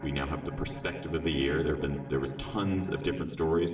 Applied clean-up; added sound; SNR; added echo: none; Bowed string instrument; 11 dB; reverberation time 0.8 s.